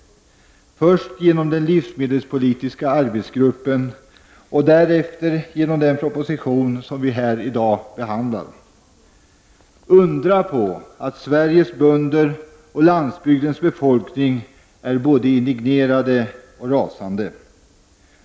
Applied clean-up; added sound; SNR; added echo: none; none; none; none.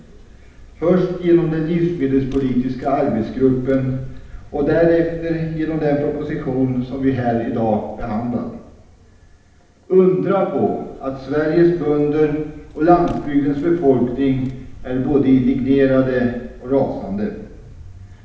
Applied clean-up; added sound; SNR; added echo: none; Vehicle; 18 dB; reverberation time 0.8 s.